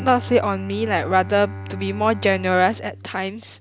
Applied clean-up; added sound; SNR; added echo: none; Bowed string instrument; 12 dB; none.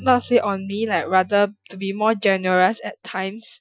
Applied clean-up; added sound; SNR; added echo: classical method Wiener filter.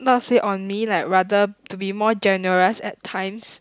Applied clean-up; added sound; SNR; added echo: none; none; none; none.